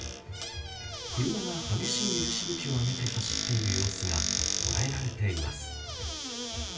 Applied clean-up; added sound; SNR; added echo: none; Squeak / Cupboard open or close; 1 dB; reverberation time 0.3 s.